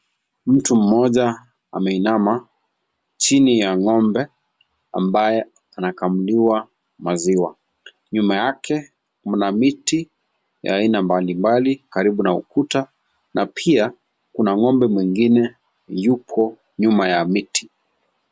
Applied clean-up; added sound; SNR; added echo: none; none; none; none.